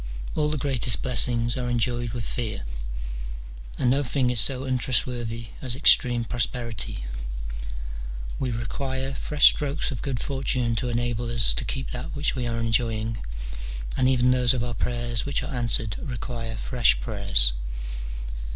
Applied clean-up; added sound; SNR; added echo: none; none; none; none.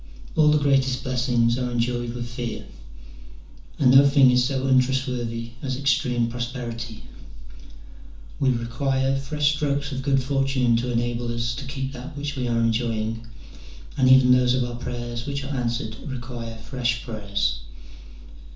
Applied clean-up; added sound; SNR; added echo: none; none; none; reverberation time 0.9 s.